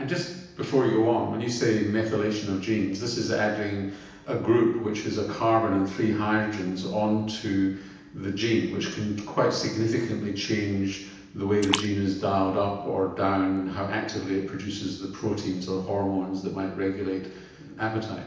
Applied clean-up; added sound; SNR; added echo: none; Splash, splatter; 10 dB; reverberation time 0.9 s.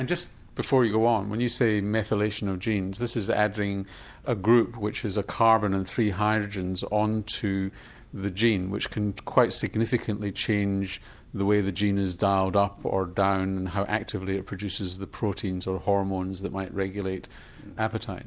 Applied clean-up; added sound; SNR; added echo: none; none; none; none.